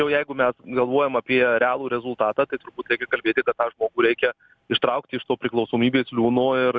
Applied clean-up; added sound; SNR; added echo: none; none; none; none.